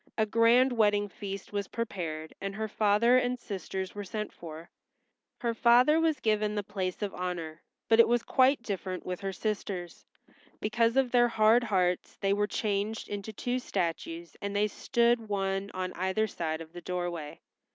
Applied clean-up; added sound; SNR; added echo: none; none; none; none.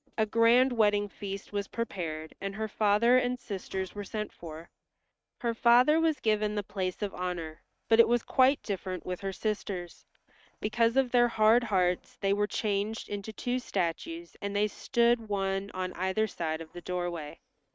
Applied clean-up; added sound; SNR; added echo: neural mask model RNNoise.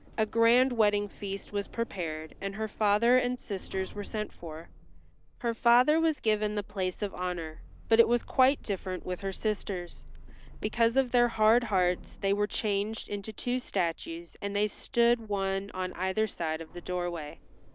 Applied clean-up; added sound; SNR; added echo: none; Sliding door; 17 dB; none.